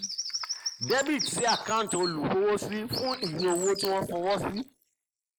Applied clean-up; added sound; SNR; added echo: neural mask model Resemble Enhance denoiser.